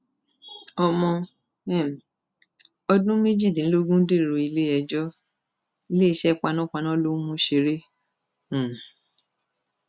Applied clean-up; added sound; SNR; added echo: none; none; none; none.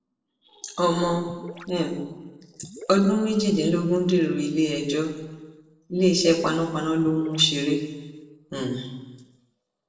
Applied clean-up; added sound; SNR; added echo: neural separator model SepFormer DNS4.